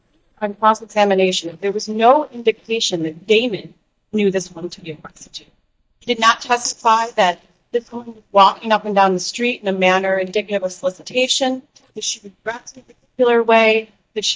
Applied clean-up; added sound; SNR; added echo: neural mask model DeepFilterNet 3.